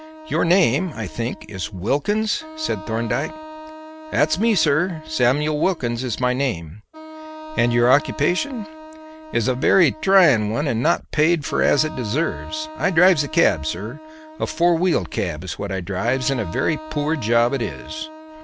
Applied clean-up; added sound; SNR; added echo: none; Wind instrument, woodwind instrument; 16 dB; none.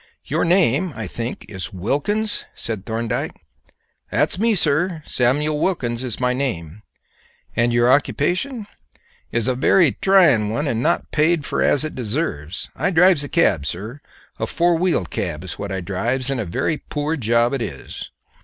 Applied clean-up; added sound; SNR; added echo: none; none; none; none.